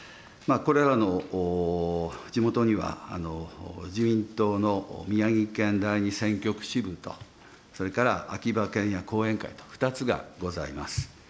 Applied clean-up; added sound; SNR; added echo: none; none; none; none.